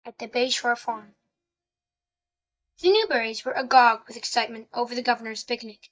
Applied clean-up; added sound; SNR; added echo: neural mask model DeepFilterNet 3.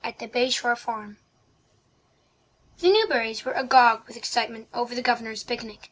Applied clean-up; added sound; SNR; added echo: none; none; none; none.